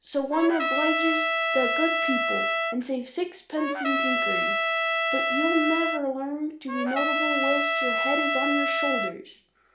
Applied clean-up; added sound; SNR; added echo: none; Trumpet; -2 dB; reverberation time 0.4 s.